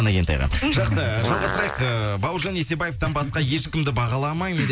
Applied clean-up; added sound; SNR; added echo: none; Fart; 7 dB; none.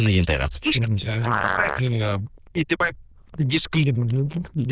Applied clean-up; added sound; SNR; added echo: neural diffusion model UNIVERSE++.